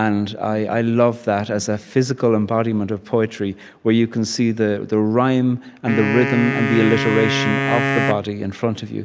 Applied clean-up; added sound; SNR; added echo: none; Wind instrument, woodwind instrument; 3 dB; none.